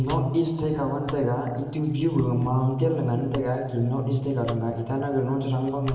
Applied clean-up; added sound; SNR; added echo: none; Domestic sounds, home sounds; 19 dB; reverberation time 1.3 s.